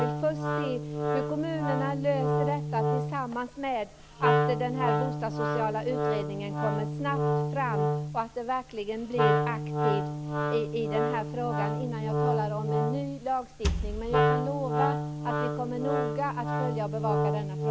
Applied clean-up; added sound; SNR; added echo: none; Wood + Wind instrument, woodwind instrument; -4 dB; none.